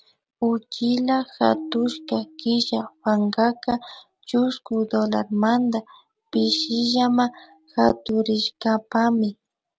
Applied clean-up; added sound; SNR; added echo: none; Tabla; 18 dB; none.